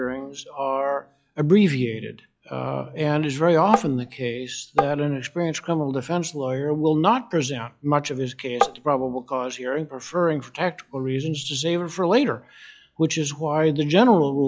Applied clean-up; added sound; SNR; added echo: classical method log-MMSE.